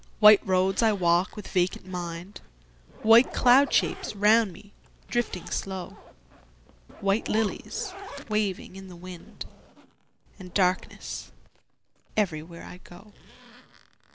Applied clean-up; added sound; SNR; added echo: none; Zipper (clothing); 19 dB; none.